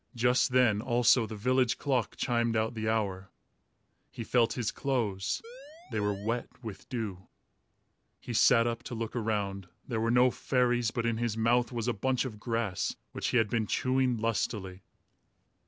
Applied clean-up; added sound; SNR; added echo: none; Siren; 15 dB; none.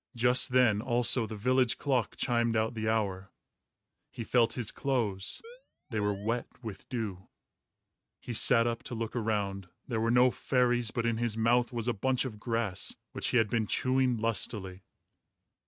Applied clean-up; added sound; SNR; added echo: neural mask model RNNoise.